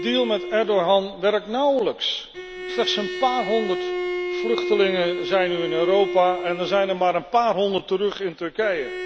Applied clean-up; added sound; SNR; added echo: none; Bowed string instrument; 7 dB; none.